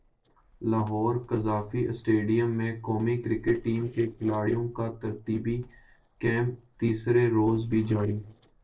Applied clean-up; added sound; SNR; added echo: neural separator model SepFormer DNS4.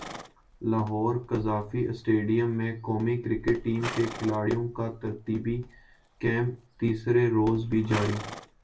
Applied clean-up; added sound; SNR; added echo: none; Livestock, farm animals, working animals; 16 dB; reverberation time 0.2 s.